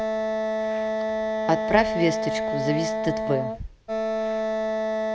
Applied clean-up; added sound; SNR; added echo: none; Wind instrument, woodwind instrument; -2 dB; none.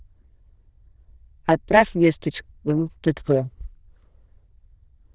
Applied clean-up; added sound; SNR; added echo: neural diffusion model UNIVERSE++.